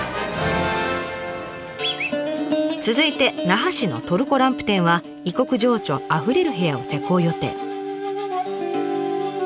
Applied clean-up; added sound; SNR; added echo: none; none; none; none.